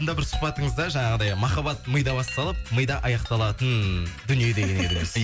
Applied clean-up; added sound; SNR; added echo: none; Chime; 17 dB; none.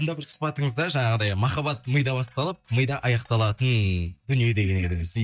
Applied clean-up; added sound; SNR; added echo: neural mask model DeepFilterNet 3.